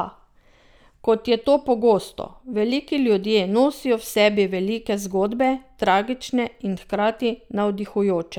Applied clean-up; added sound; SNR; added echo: none; none; none; none.